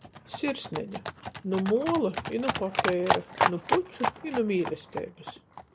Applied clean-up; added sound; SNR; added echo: none; Livestock, farm animals, working animals; 2 dB; none.